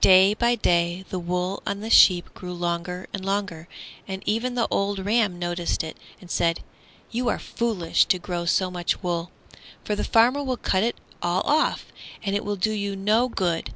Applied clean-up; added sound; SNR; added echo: none; none; none; none.